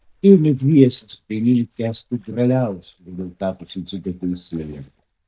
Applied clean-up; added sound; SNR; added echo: neural mask model DeepFilterNet 3.